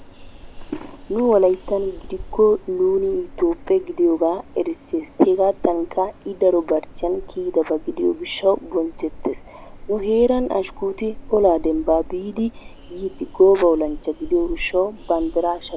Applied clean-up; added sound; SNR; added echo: none; Train; 15 dB; none.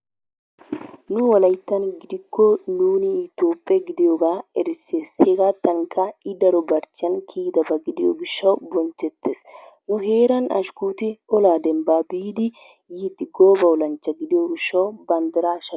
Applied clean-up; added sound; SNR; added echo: none; none; none; none.